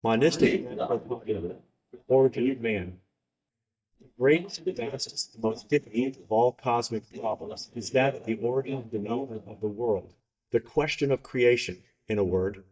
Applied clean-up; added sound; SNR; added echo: neural mask model DeepFilterNet 3.